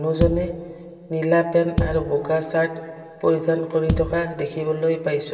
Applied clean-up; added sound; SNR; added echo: none; Bass drum; 7 dB; reverberation time 2.2 s.